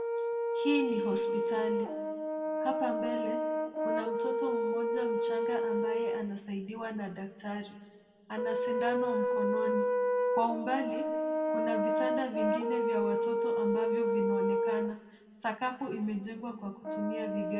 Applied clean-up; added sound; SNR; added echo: none; Brass instrument; -4 dB; reverberation time 1.6 s.